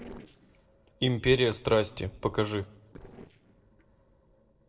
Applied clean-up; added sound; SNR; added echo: neural separator model SepFormer DNS4.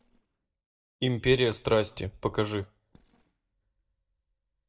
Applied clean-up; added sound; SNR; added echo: neural mask model DeepFilterNet 3.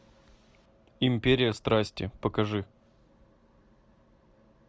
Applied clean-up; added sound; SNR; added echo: none; none; none; none.